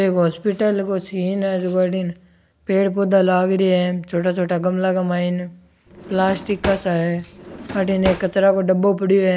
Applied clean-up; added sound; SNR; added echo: none; Drawer open or close; 12 dB; none.